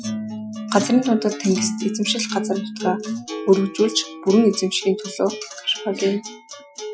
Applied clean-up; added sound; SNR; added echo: classical method Wiener filter.